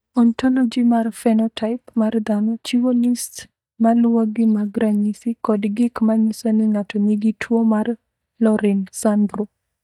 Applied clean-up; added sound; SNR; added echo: neural mask model DeepFilterNet 3.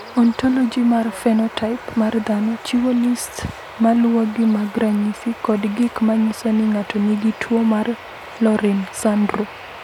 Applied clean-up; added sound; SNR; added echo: none; Bird vocalization, bird call, bird song; 17 dB; none.